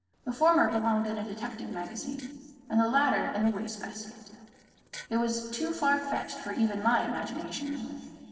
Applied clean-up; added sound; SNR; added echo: neural separator model SepFormer DNS4.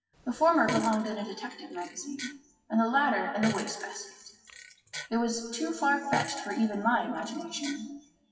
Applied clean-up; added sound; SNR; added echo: classical method WPE with log-MMSE.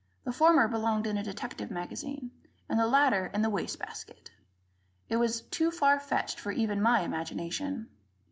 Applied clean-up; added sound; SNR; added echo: none; none; none; none.